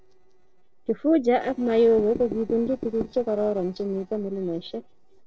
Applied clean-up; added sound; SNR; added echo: neural separator model SepFormer DNS4.